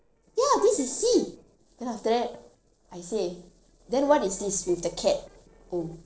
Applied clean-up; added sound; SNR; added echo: neural separator model SepFormer DNS4.